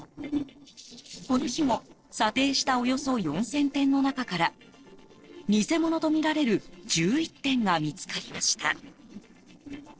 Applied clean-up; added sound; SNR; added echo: neural separator model SepFormer DNS4.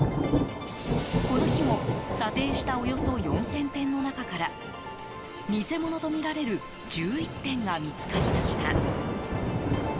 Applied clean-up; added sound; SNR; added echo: none; Thunder / Rain; -1 dB; none.